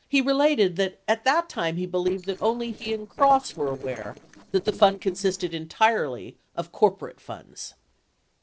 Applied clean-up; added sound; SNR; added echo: neural separator model SepFormer DNS4.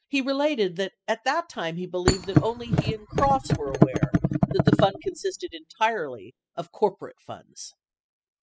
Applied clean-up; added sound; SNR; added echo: classical method spectral subtraction.